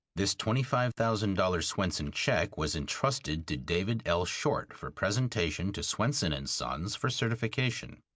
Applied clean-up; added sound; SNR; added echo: none; none; none; none.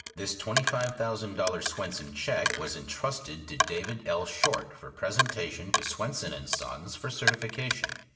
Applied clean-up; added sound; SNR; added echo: none; Coin (dropping); 0 dB; reverberation time 0.8 s.